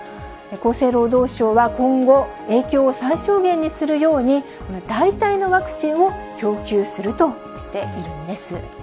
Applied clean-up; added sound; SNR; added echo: none; none; none; none.